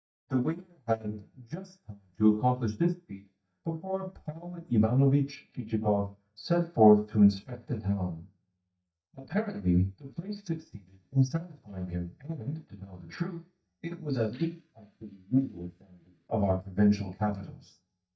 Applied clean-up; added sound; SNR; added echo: neural mask model DeepFilterNet 3.